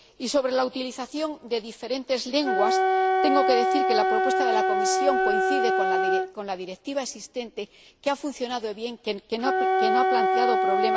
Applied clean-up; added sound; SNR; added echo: none; Wind instrument, woodwind instrument; -3 dB; none.